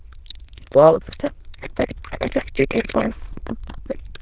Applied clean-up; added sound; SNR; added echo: neural diffusion model UNIVERSE++.